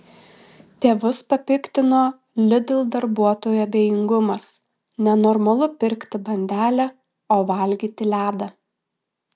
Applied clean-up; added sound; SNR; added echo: none; none; none; none.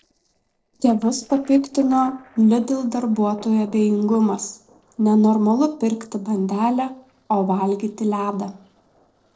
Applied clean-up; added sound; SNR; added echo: neural separator model SepFormer DNS4.